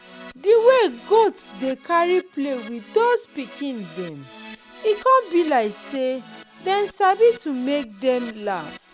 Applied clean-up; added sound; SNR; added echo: none; Keyboard (musical); 19 dB; none.